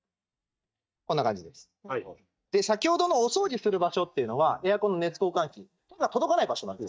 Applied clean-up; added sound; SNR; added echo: neural mask model DeepFilterNet 3.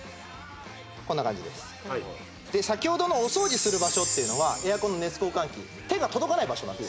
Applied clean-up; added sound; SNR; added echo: none; Chime; 7 dB; none.